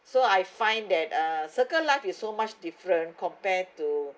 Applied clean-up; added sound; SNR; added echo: neural mask model Resemble Enhance denoiser.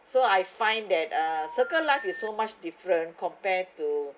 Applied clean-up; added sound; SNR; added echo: none; Telephone; 13 dB; none.